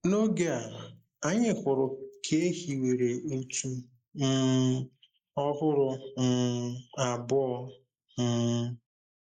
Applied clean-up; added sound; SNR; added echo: neural mask model Resemble Enhance denoiser.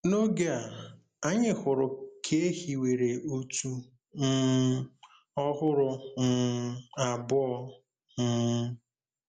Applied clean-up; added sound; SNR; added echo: none; none; none; none.